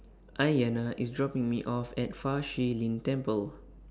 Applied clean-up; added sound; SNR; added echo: none; none; none; none.